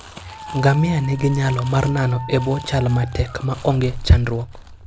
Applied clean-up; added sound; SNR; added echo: none; Crumpling, crinkling + Dog; 15 dB; none.